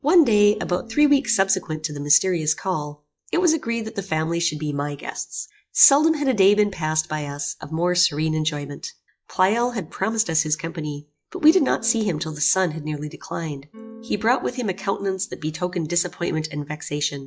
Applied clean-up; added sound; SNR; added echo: classical method log-MMSE.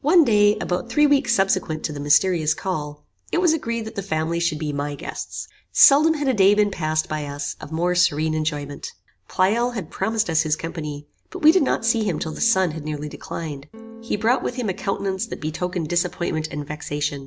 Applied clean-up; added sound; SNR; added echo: none; Electric guitar / Strum; 17 dB; none.